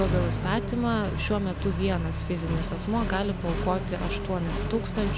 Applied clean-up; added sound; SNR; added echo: none; Accelerating, revving, vroom; 1 dB; none.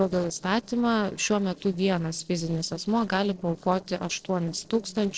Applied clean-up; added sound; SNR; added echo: neural separator model SepFormer DNS4.